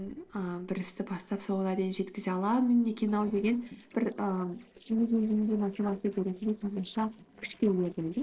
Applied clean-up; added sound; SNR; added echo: neural separator model SepFormer DNS4.